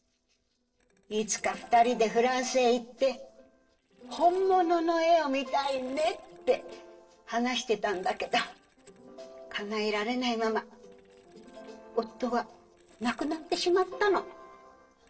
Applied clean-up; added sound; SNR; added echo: neural separator model SepFormer DNS4.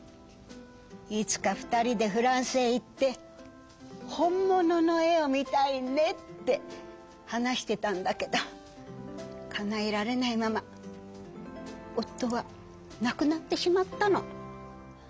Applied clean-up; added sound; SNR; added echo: none; none; none; none.